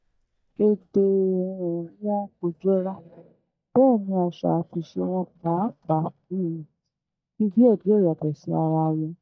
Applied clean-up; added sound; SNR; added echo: neural mask model DeepFilterNet 3.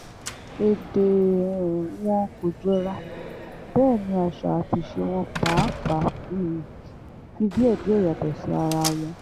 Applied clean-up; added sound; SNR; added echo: none; Slam; 10 dB; none.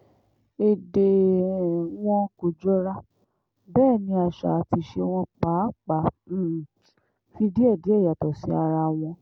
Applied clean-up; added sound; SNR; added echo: none; none; none; none.